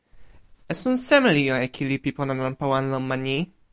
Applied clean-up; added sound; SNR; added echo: none; none; none; none.